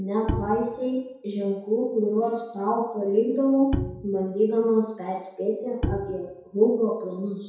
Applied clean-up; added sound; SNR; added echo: none; Bowed string instrument; 8 dB; reverberation time 0.7 s.